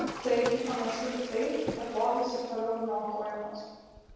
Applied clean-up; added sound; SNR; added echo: none; Toilet flush; 10 dB; reverberation time 1.2 s.